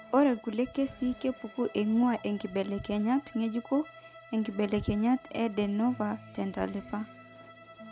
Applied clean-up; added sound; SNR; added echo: none; Bowed string instrument + Acoustic guitar; 20 dB; none.